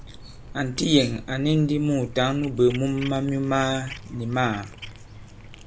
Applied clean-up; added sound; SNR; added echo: none; Cat; 15 dB; none.